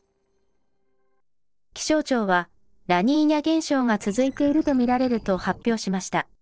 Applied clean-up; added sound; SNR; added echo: neural separator model SepFormer DNS4.